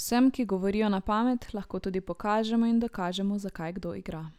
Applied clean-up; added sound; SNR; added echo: none; none; none; none.